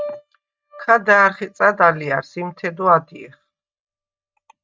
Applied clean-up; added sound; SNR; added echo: neural mask model RNNoise.